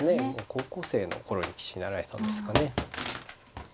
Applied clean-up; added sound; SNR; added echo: none; Computer keyboard; 5 dB; none.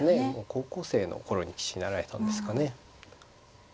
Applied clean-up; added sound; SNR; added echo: none; none; none; none.